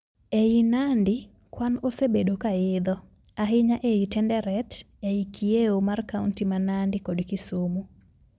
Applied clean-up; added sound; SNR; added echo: none; none; none; none.